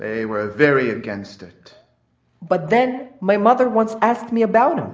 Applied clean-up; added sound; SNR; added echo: none; none; none; none.